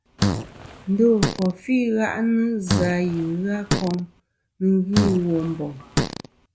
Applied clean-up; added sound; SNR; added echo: none; Fart; 4 dB; none.